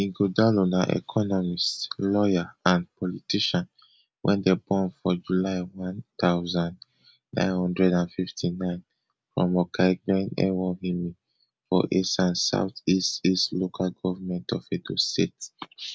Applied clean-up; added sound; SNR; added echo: none; none; none; none.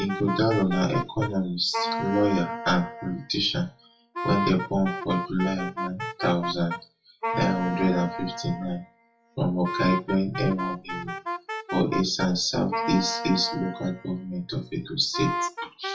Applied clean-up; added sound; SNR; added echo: classical method WPE with log-MMSE.